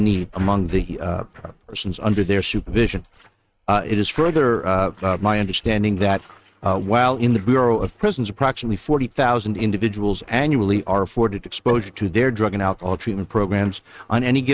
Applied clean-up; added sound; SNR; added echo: neural mask model RNNoise.